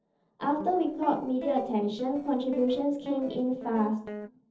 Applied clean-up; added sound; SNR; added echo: neural separator model SepFormer DNS4.